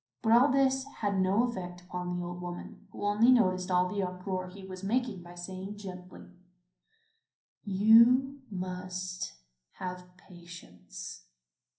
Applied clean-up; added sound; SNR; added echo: none; none; none; reverberation time 0.6 s.